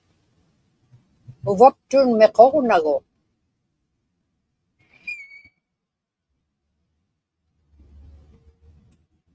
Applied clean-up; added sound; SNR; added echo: neural mask model RNNoise.